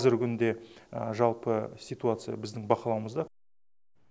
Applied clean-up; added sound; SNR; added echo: none; none; none; none.